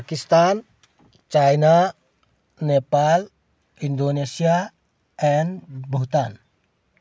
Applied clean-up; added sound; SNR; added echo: none; none; none; none.